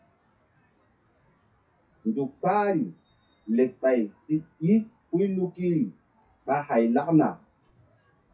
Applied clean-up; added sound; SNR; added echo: classical method WPE with log-MMSE.